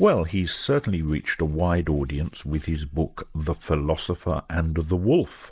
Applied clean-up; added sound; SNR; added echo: neural mask model Resemble Enhance denoiser.